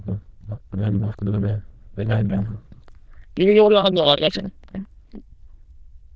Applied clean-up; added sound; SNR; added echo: neural diffusion model UNIVERSE++.